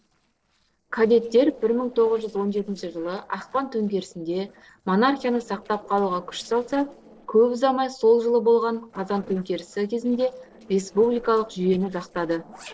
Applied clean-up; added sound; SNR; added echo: neural separator model SepFormer DNS4.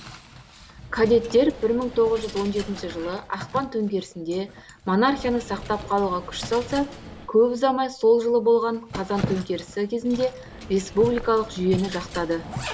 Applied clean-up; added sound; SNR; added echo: none; Coin (dropping) + Zipper (clothing); 13 dB; none.